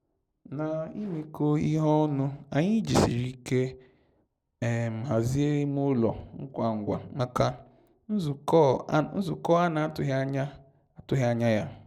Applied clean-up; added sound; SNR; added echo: none; none; none; none.